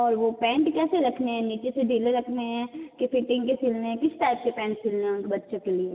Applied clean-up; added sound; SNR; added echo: none; none; none; none.